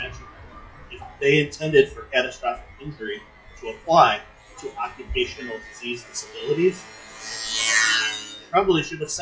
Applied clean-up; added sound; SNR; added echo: classical method WPE with log-MMSE.